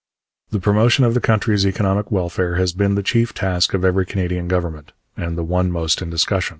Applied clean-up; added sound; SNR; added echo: none; none; none; none.